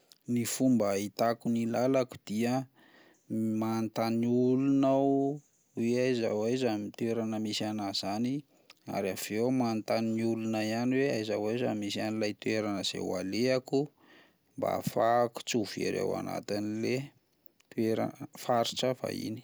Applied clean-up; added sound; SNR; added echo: none; none; none; none.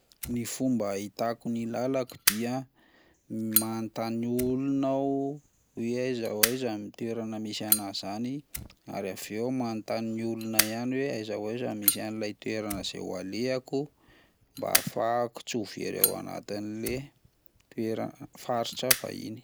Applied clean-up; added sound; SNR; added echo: none; Fire; 3 dB; none.